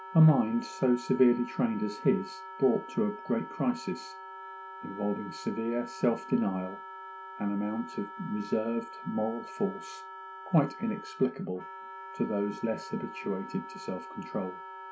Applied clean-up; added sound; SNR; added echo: none; Wind instrument, woodwind instrument; 13 dB; none.